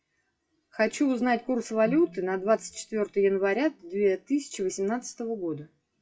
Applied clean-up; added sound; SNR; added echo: classical method WPE with log-MMSE.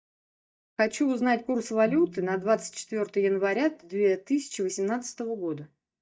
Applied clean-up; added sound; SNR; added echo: neural mask model DeepFilterNet 3.